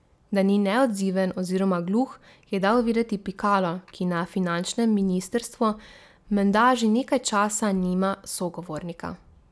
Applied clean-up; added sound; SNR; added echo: none; none; none; none.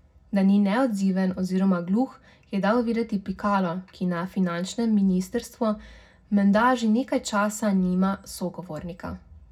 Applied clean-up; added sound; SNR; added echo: none; none; none; reverberation time 0.4 s.